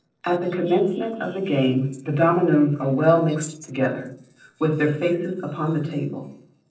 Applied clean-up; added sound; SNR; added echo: neural separator model SepFormer DNS4.